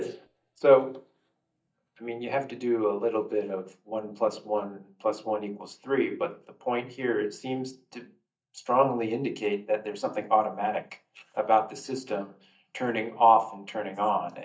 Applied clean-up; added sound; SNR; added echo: neural mask model DeepFilterNet 3.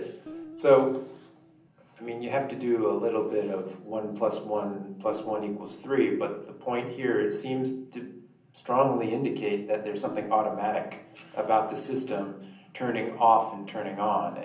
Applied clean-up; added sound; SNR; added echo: none; Guitar; 18 dB; reverberation time 0.6 s.